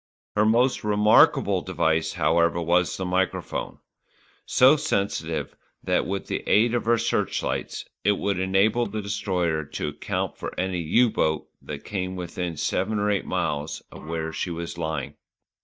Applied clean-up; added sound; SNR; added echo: neural mask model DeepFilterNet 3.